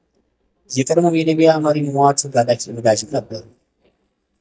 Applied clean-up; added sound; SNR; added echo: neural mask model DeepFilterNet 3.